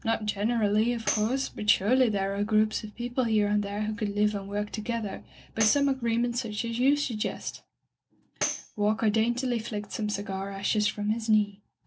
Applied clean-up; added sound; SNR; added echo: none; Tambourine; 10 dB; none.